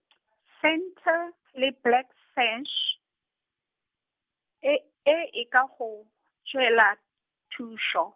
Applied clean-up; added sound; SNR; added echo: none; none; none; none.